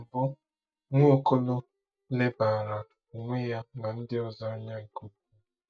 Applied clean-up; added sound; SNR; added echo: neural mask model DeepFilterNet 3.